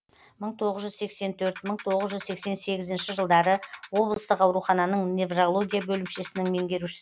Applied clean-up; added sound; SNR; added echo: none; Ratchet, pawl; 18 dB; none.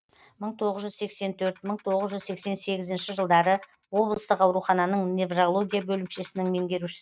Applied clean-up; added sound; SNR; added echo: neural mask model RNNoise.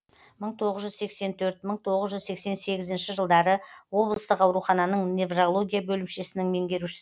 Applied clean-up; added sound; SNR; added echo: none; none; none; none.